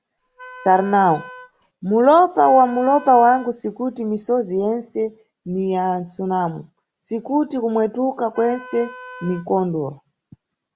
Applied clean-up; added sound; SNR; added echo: none; Wind instrument, woodwind instrument; 19 dB; none.